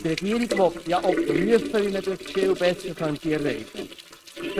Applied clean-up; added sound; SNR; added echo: neural mask model RNNoise.